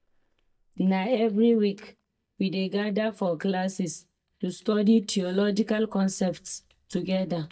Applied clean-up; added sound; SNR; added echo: neural mask model DeepFilterNet 3.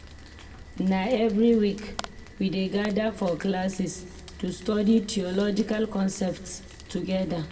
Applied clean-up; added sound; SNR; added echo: none; Rain; 17 dB; reverberation time 0.9 s.